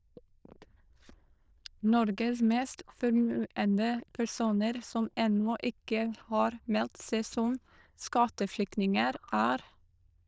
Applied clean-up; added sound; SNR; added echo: neural diffusion model UNIVERSE++.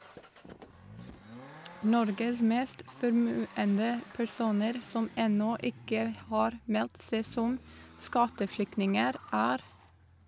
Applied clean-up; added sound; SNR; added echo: none; Accelerating, revving, vroom; 20 dB; none.